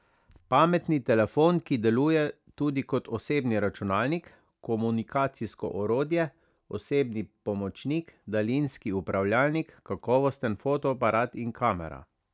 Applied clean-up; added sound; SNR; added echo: none; none; none; none.